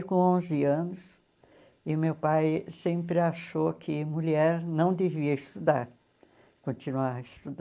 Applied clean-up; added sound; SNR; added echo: neural mask model Resemble Enhance denoiser.